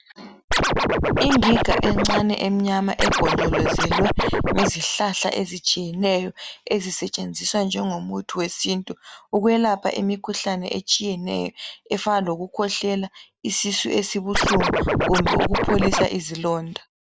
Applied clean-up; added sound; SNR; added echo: none; Scratching (performance technique); -3 dB; none.